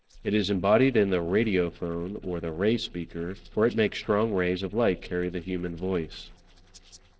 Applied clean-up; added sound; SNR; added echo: neural separator model SepFormer DNS4.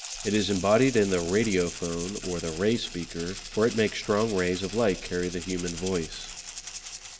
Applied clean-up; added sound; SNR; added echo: none; Rattle (instrument); 12 dB; reverberation time 1.2 s.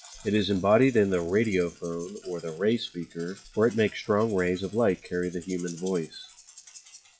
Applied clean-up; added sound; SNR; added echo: classical method WPE with log-MMSE.